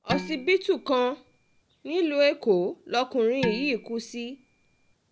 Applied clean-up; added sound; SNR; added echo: none; Dishes, pots, and pans; 11 dB; none.